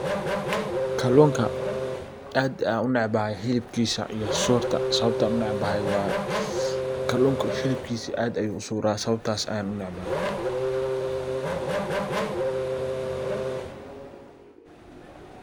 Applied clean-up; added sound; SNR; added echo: none; Race car, auto racing / Accelerating, revving, vroom; 2 dB; none.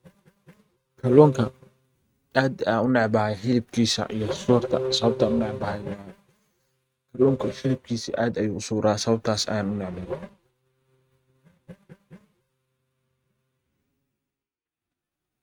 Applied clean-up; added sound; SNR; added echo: neural mask model RNNoise.